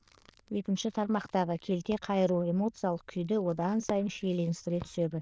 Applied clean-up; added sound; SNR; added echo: neural diffusion model UNIVERSE++.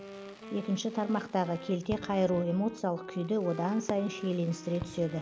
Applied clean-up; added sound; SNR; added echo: none; Wind instrument, woodwind instrument + Fireworks; 13 dB; none.